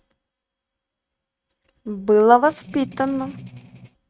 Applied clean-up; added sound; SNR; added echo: neural mask model RNNoise.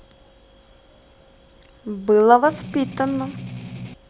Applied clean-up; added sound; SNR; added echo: none; Strum; 11 dB; none.